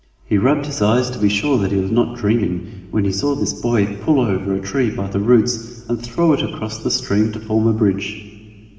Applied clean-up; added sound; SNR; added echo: none; none; none; reverberation time 2.6 s.